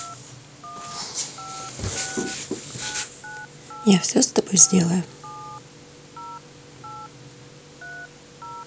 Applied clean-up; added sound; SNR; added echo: none; Telephone; 16 dB; none.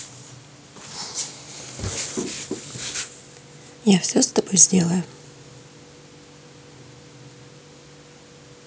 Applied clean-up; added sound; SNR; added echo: none; none; none; none.